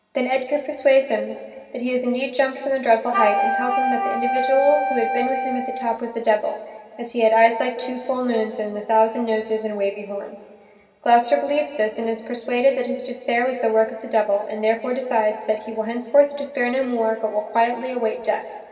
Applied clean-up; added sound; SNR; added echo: none; Wind instrument, woodwind instrument; 2 dB; reverberation time 2.2 s.